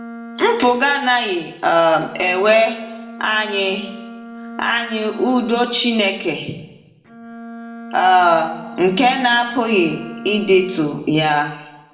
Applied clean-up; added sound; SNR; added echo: none; Bowed string instrument; 16 dB; reverberation time 0.8 s.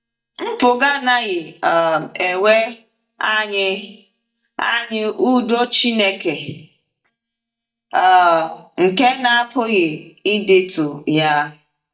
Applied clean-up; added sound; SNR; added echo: neural mask model DeepFilterNet 3.